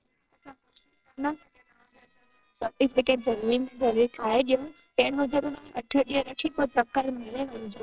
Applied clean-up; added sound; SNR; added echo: neural separator model SepFormer WHAMR!.